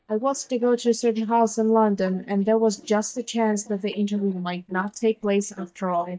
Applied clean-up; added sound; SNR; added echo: neural mask model DeepFilterNet 3.